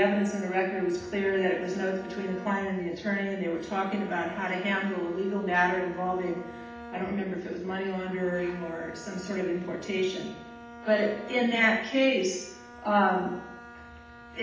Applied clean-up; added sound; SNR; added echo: none; Bowed string instrument; 17 dB; reverberation time 0.8 s.